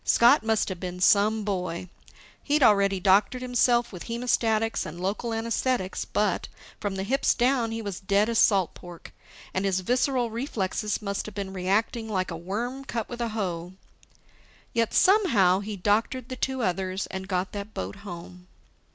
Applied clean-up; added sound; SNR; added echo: none; none; none; none.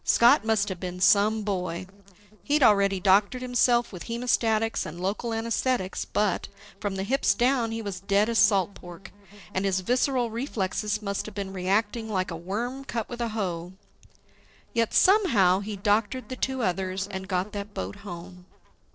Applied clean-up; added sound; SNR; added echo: neural separator model SepFormer DNS4.